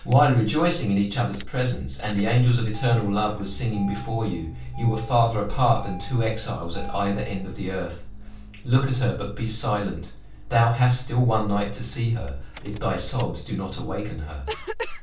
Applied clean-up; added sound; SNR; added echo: none; Engine starting; 17 dB; reverberation time 0.3 s.